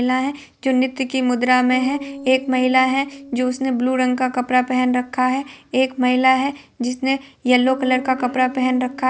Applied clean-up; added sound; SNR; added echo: neural separator model SepFormer DNS4.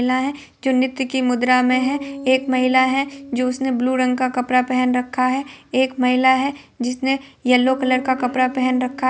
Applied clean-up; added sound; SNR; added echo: none; Bass guitar; 17 dB; none.